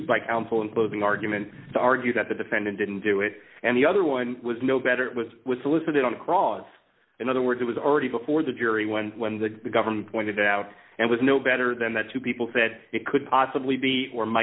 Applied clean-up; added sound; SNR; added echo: none; none; none; none.